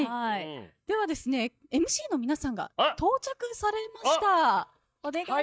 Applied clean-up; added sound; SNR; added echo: neural mask model DeepFilterNet 3.